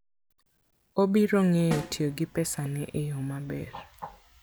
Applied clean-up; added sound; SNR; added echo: none; Snare drum; 13 dB; none.